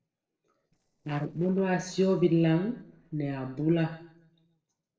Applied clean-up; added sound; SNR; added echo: neural separator model SepFormer DNS4.